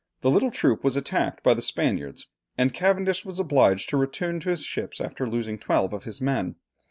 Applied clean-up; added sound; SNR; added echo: neural mask model Resemble Enhance denoiser.